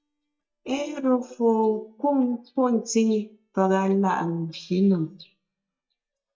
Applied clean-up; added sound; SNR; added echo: neural mask model DeepFilterNet 3.